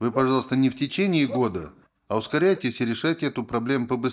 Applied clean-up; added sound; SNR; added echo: neural mask model DeepFilterNet 3.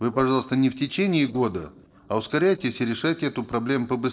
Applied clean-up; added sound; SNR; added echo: neural separator model SepFormer DNS4.